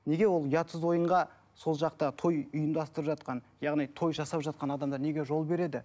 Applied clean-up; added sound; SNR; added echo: none; none; none; none.